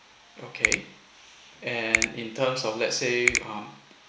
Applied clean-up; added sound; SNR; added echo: none; Finger snapping; 0 dB; none.